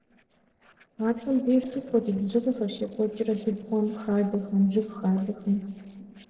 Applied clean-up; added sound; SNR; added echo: neural separator model SepFormer DNS4.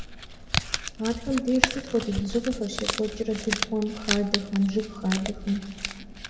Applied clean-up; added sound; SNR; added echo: none; Crumpling, crinkling; 4 dB; reverberation time 1.6 s.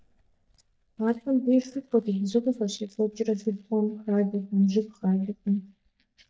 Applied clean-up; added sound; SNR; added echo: neural mask model DeepFilterNet 3.